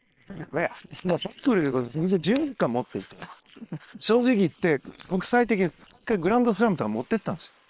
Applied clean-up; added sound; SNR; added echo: neural separator model SepFormer WHAM!.